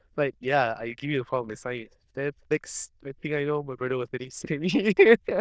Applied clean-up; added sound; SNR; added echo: neural diffusion model UNIVERSE++.